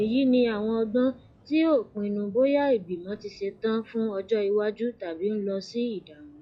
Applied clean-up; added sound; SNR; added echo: classical method log-MMSE.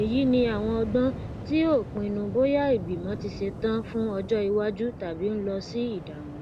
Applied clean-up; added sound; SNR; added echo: none; Waves, surf; 11 dB; none.